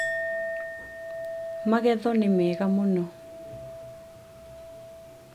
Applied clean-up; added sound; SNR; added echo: none; Chink, clink; 7 dB; none.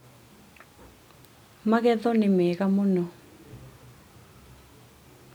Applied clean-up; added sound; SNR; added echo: none; none; none; none.